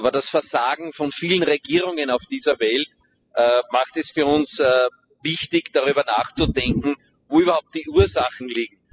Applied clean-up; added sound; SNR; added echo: classical method spectral subtraction.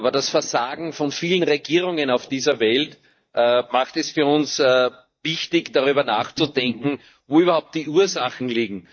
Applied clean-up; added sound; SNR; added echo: neural mask model DeepFilterNet 3.